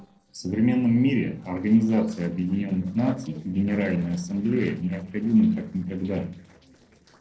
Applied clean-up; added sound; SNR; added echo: neural separator model SepFormer DNS4.